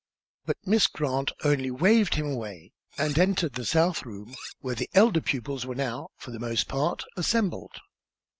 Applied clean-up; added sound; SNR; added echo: neural mask model RNNoise.